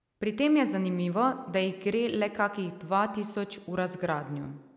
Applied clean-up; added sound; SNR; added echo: none; none; none; none.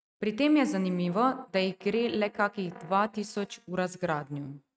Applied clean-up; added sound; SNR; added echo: neural mask model RNNoise.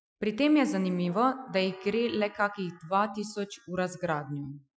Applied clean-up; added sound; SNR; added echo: classical method Wiener filter.